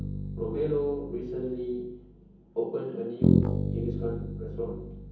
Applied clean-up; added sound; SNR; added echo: none; Bass guitar; -3 dB; reverberation time 0.9 s.